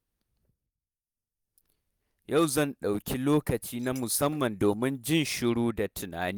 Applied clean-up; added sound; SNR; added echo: neural mask model DeepFilterNet 3.